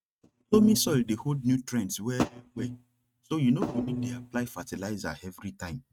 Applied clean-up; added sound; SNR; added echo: neural mask model RNNoise.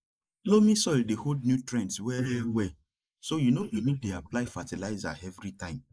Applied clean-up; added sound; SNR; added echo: neural mask model Resemble Enhance denoiser.